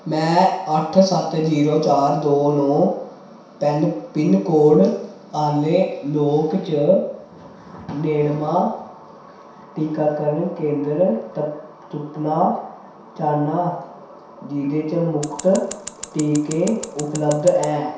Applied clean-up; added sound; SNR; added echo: none; Scissors; 14 dB; reverberation time 0.7 s.